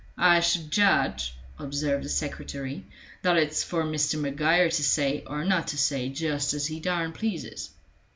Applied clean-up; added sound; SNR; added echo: none; none; none; none.